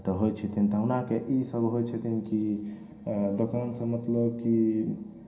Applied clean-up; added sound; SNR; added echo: none; none; none; reverberation time 0.3 s.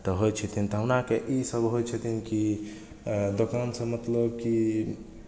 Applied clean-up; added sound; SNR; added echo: none; none; none; none.